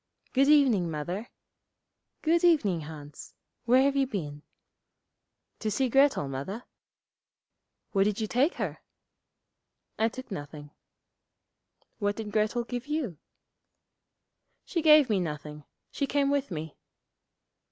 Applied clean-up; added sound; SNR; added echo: none; none; none; none.